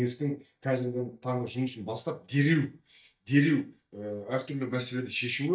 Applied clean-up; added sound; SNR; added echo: neural mask model DeepFilterNet 3.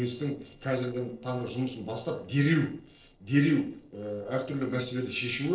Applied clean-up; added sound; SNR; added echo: neural separator model SepFormer DNS4.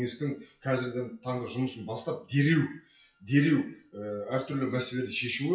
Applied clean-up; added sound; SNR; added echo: classical method WPE with log-MMSE.